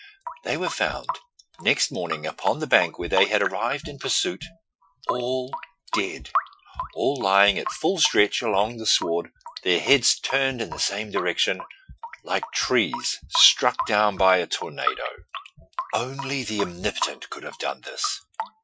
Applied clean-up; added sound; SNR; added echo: classical method Wiener filter.